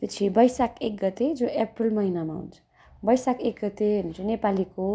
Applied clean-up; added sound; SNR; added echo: none; none; none; none.